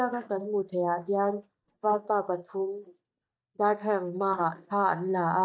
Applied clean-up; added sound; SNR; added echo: neural mask model DeepFilterNet 3.